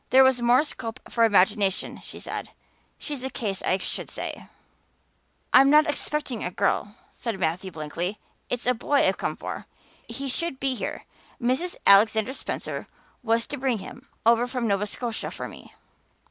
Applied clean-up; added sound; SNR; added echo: none; none; none; none.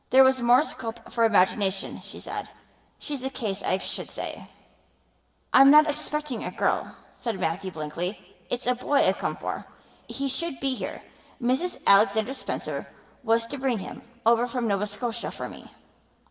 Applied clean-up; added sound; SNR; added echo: none; none; none; reverberation time 2.7 s.